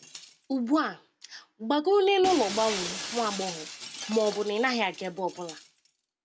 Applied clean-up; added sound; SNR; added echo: none; Shatter; 12 dB; none.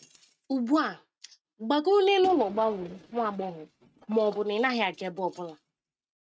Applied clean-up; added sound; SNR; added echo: neural mask model RNNoise.